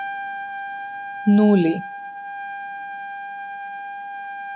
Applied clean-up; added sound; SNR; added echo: none; Trumpet; 7 dB; none.